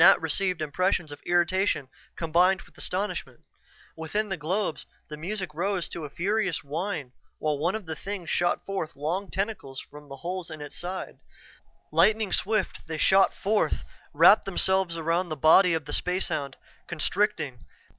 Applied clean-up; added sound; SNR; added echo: none; none; none; none.